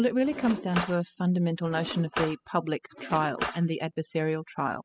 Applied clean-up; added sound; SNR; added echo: classical method spectral subtraction.